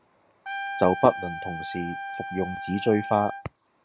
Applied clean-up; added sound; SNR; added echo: none; Trumpet; 8 dB; none.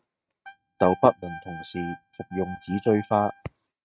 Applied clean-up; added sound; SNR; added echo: neural mask model RNNoise.